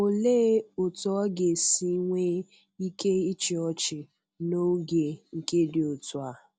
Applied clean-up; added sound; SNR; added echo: none; none; none; none.